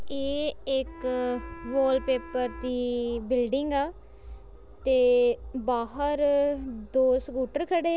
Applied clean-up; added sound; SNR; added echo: none; Wind instrument, woodwind instrument; 19 dB; none.